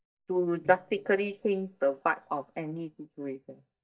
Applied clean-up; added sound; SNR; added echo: neural mask model DeepFilterNet 3.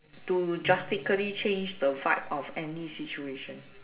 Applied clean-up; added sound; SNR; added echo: none; Bowed string instrument; 19 dB; reverberation time 1.1 s.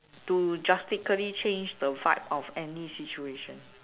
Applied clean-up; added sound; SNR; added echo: none; none; none; none.